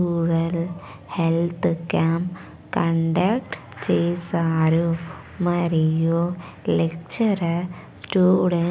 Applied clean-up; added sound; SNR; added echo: none; none; none; none.